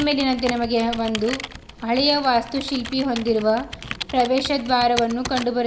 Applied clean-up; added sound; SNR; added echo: none; Computer keyboard; 12 dB; none.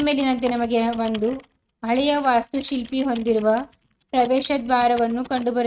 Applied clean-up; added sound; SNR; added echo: neural mask model RNNoise.